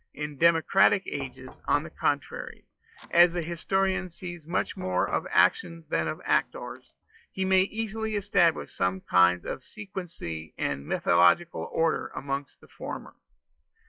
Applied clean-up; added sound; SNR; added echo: classical method log-MMSE.